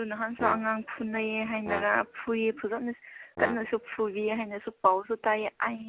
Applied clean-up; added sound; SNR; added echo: none; Brass instrument; 10 dB; none.